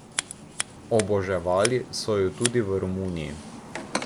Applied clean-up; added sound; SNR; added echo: none; Scissors; 8 dB; none.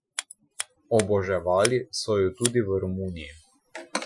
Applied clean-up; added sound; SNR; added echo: classical method Wiener filter.